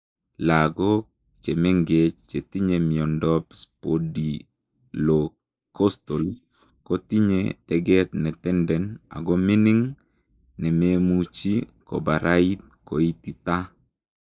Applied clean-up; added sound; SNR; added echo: neural mask model Resemble Enhance denoiser.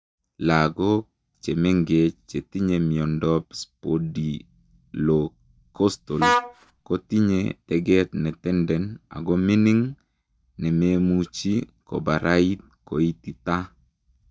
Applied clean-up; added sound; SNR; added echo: neural mask model DeepFilterNet 3.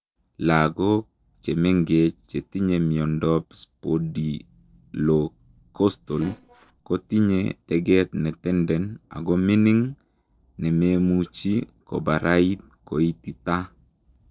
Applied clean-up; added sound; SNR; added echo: neural separator model SepFormer DNS4.